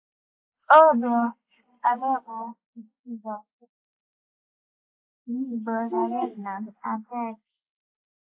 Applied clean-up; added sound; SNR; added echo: neural mask model Resemble Enhance denoiser.